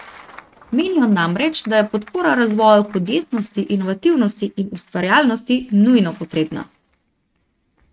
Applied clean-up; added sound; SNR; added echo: neural mask model RNNoise.